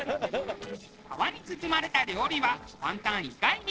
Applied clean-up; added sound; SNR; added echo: neural separator model SepFormer DNS4.